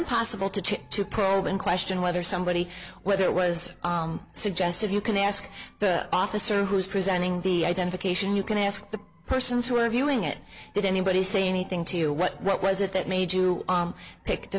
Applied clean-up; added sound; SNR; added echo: none; none; none; none.